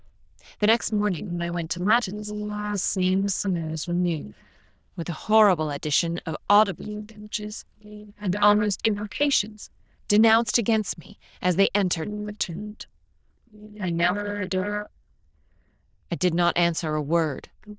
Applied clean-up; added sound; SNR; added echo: neural diffusion model UNIVERSE++.